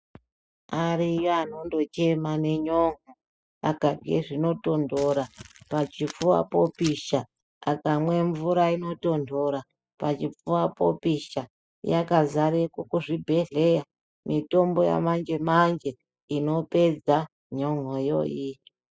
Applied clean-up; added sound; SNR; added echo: classical method spectral subtraction.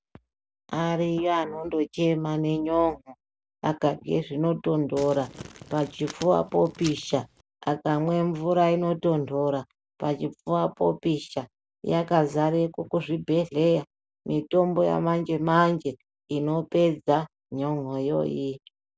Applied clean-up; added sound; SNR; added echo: none; Crumpling, crinkling; 17 dB; none.